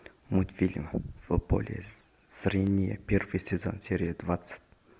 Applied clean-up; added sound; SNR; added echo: none; none; none; none.